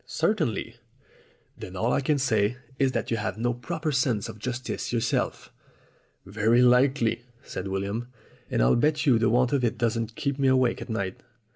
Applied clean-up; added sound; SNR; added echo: none; none; none; none.